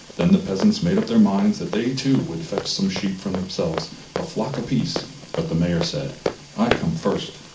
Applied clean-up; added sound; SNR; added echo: none; Run; 10 dB; reverberation time 0.4 s.